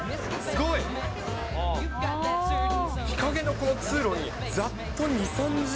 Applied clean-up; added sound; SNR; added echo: none; none; none; none.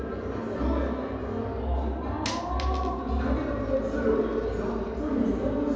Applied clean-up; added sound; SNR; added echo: none; Coin (dropping); 19 dB; reverberation time 2.2 s.